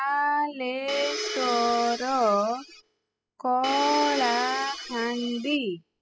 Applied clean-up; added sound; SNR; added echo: classical method spectral subtraction.